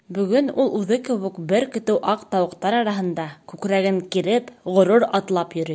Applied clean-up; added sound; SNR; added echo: none; none; none; none.